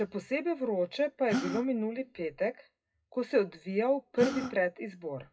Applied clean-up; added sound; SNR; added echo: classical method WPE with log-MMSE.